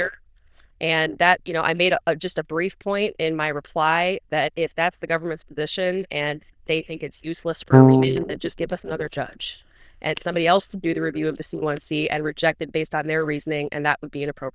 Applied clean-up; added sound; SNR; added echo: neural diffusion model UNIVERSE++.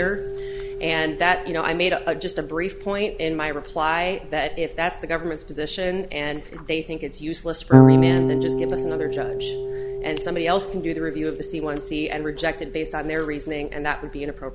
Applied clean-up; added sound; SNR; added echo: none; Electric guitar / Bass guitar; -1 dB; none.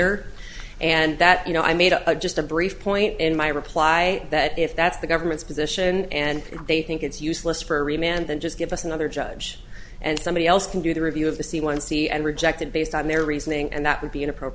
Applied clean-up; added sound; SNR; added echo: none; none; none; none.